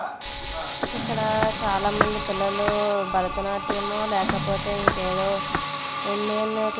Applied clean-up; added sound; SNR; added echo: none; Tools + Walk, footsteps; 4 dB; none.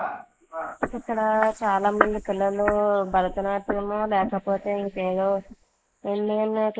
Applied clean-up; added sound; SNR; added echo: neural mask model Resemble Enhance denoiser.